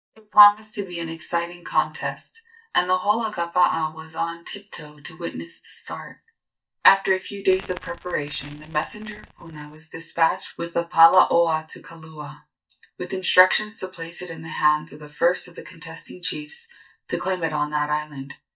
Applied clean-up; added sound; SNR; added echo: neural mask model DeepFilterNet 3.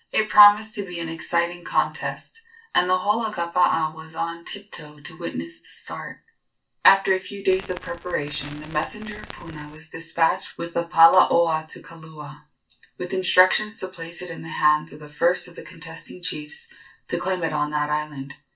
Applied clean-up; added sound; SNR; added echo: none; Crackle; 16 dB; reverberation time 0.2 s.